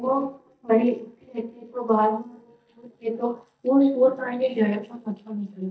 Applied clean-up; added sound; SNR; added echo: neural mask model DeepFilterNet 3.